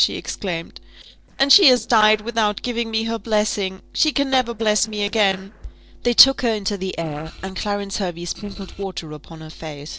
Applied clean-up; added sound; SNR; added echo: neural separator model SepFormer DNS4.